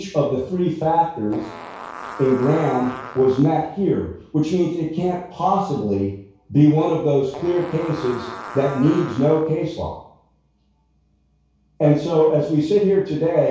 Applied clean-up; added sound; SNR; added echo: none; Fart; 15 dB; reverberation time 0.6 s.